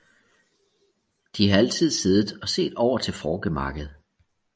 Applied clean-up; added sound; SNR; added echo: none; none; none; none.